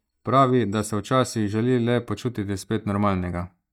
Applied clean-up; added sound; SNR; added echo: neural mask model DeepFilterNet 3.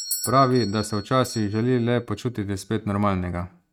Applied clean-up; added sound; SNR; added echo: neural mask model RNNoise.